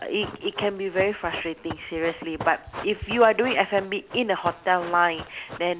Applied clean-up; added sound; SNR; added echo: none; Run; 14 dB; none.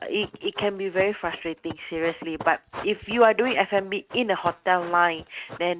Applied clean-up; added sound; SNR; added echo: neural mask model RNNoise.